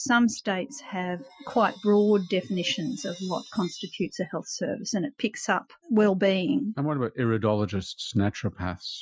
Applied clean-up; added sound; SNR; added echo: classical method Wiener filter.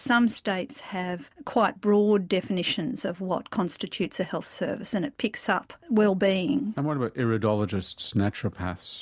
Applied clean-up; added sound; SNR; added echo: none; none; none; none.